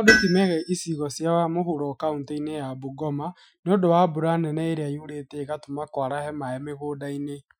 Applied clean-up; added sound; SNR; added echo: classical method Wiener filter.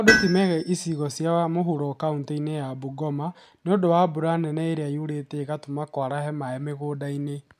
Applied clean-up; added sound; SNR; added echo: none; Tools; 3 dB; none.